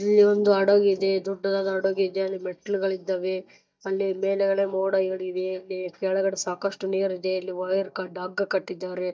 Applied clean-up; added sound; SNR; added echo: neural mask model DeepFilterNet 3.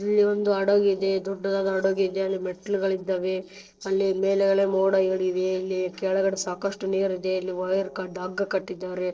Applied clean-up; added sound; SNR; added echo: neural separator model SepFormer DNS4.